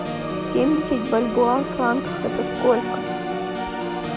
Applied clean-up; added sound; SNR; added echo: none; Organ; 3 dB; none.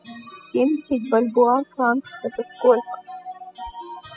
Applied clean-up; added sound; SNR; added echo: classical method spectral subtraction.